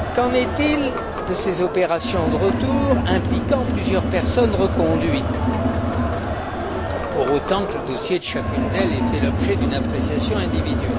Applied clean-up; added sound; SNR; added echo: none; Crowd; -2 dB; none.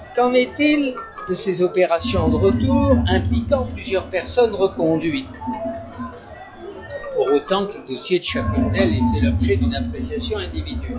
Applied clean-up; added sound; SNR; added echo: classical method log-MMSE.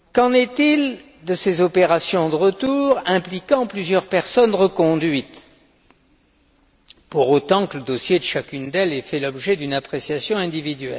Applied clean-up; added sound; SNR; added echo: none; none; none; none.